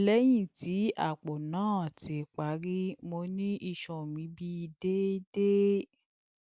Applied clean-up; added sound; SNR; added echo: none; none; none; none.